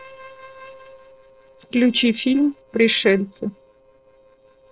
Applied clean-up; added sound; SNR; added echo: neural separator model SepFormer DNS4.